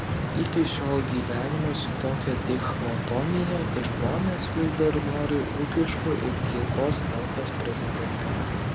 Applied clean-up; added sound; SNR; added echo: none; Stream; -1 dB; none.